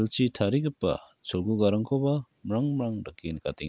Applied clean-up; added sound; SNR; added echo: none; none; none; none.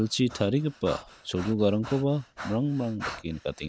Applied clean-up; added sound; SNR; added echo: none; Breathing; 15 dB; none.